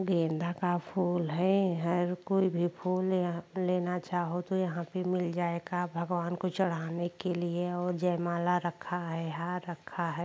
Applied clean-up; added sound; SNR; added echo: none; none; none; none.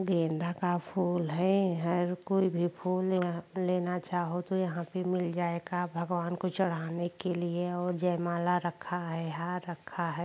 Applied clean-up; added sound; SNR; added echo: neural mask model Resemble Enhance denoiser.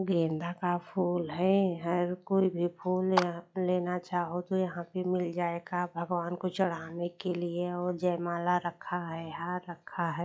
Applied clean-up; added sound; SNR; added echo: classical method log-MMSE.